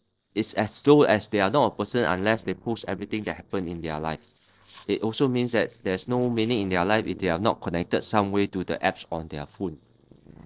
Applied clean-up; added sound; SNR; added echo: neural separator model SepFormer DNS4.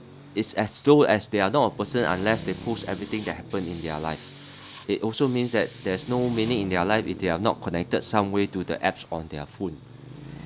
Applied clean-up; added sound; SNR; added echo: none; Traffic noise, roadway noise + Hiss; 16 dB; none.